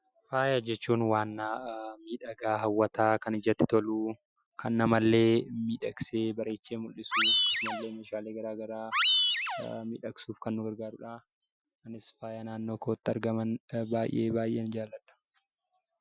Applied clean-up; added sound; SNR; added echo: classical method Wiener filter.